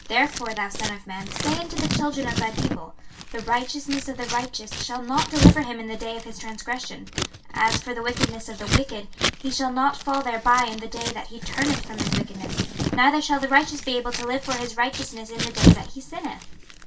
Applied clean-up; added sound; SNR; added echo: none; Scissors; 0 dB; reverberation time 0.2 s.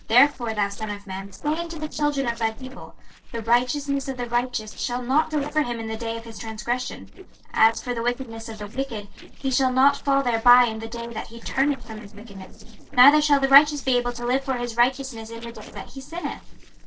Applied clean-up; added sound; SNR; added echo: neural separator model SepFormer DNS4.